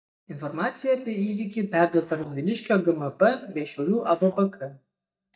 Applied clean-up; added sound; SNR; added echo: neural mask model DeepFilterNet 3.